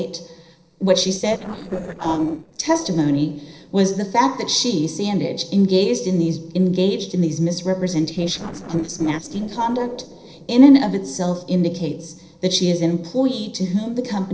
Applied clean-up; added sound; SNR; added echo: neural separator model SepFormer DNS4.